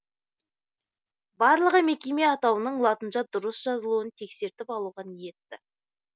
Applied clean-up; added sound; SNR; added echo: none; none; none; none.